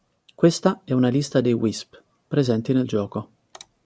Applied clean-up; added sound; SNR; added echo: none; none; none; none.